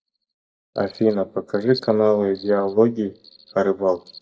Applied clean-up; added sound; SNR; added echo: neural mask model DeepFilterNet 3.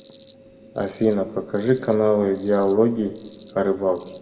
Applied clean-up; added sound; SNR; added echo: none; Cricket; 7 dB; reverberation time 1.4 s.